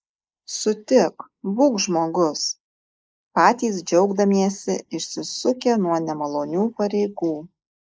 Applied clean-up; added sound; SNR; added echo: neural mask model Resemble Enhance denoiser.